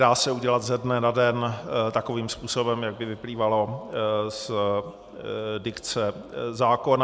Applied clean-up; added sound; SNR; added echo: none; none; none; none.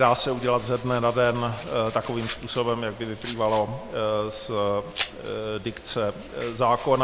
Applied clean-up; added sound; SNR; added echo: none; Domestic sounds, home sounds; 12 dB; none.